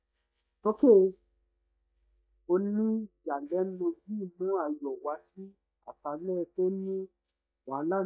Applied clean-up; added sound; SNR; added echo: neural mask model DeepFilterNet 3.